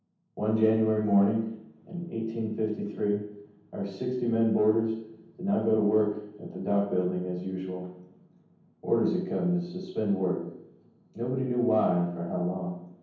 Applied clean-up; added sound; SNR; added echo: none; none; none; reverberation time 0.9 s.